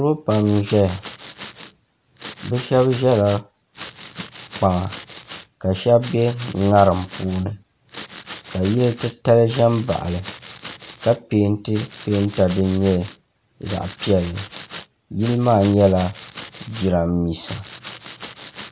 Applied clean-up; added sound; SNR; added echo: none; Domestic sounds, home sounds; 18 dB; none.